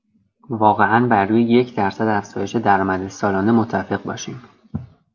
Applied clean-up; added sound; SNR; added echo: none; none; none; none.